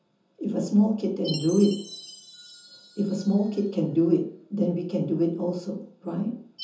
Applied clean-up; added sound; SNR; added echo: none; Chime; 19 dB; reverberation time 0.6 s.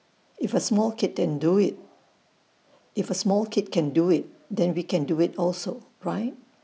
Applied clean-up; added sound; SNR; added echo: none; none; none; none.